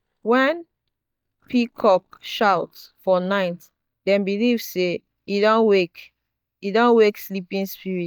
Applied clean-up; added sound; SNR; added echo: neural mask model DeepFilterNet 3.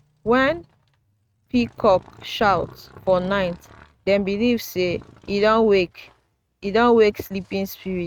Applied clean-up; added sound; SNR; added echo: neural mask model RNNoise.